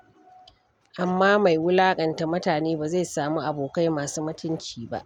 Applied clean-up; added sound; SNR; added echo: none; none; none; none.